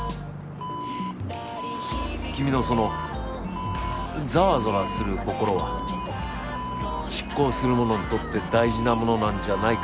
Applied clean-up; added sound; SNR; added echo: none; Alarm; 10 dB; none.